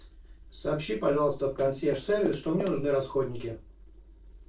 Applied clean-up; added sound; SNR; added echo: neural separator model SepFormer DNS4.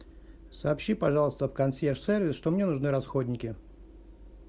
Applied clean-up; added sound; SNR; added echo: none; none; none; none.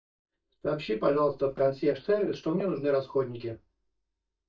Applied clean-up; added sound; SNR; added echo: neural mask model DeepFilterNet 3.